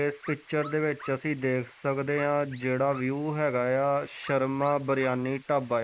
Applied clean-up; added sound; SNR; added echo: neural mask model Resemble Enhance denoiser.